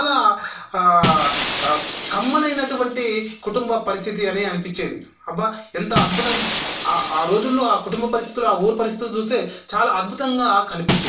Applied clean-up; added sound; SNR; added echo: none; Shatter; 5 dB; reverberation time 0.4 s.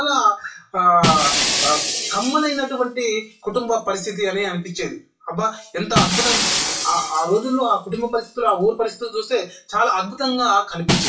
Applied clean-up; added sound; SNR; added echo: classical method WPE with log-MMSE.